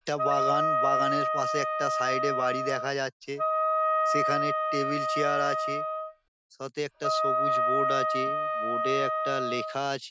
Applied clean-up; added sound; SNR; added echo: none; Wind instrument, woodwind instrument; -5 dB; none.